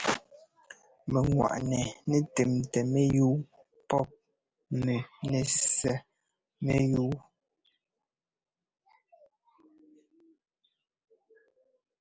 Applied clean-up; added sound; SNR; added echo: none; none; none; none.